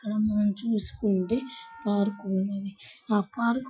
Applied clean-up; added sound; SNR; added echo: classical method Wiener filter.